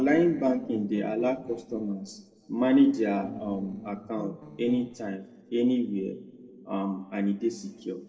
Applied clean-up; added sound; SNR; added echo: neural separator model SepFormer DNS4.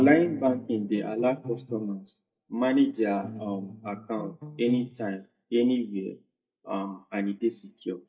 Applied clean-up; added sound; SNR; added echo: neural mask model DeepFilterNet 3.